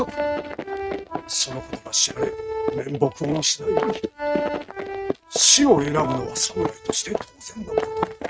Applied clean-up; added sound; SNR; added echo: neural mask model RNNoise.